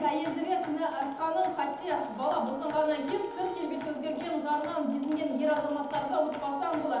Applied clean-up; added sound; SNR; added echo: none; Wind instrument, woodwind instrument; 18 dB; reverberation time 1.3 s.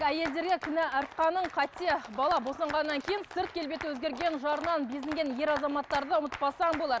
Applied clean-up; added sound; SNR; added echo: none; none; none; none.